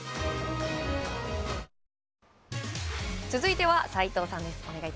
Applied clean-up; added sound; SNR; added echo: none; Bass drum; 16 dB; none.